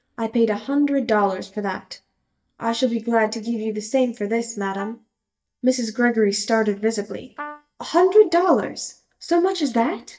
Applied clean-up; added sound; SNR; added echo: neural mask model DeepFilterNet 3.